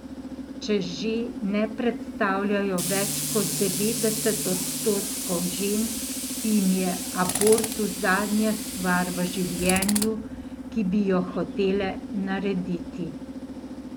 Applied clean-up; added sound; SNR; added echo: none; Tools; 5 dB; none.